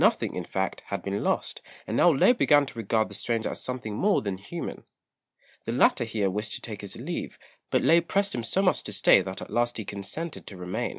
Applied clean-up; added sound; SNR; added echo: none; none; none; none.